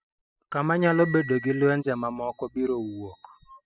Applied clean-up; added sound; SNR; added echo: classical method spectral subtraction.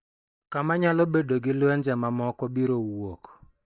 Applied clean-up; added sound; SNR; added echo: neural mask model DeepFilterNet 3.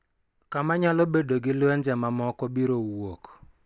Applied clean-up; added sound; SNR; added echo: none; none; none; none.